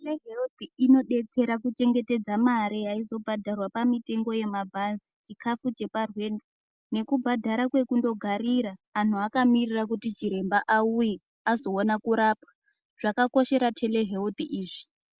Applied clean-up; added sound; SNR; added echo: none; none; none; none.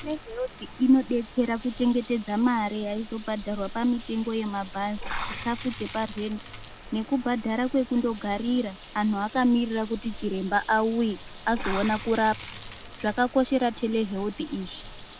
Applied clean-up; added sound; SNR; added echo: none; Bathtub (filling or washing) / Water; 11 dB; none.